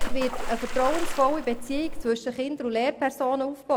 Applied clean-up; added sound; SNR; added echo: none; Water / Splash, splatter; 1 dB; none.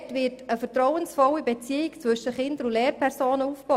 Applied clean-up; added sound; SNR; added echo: none; none; none; none.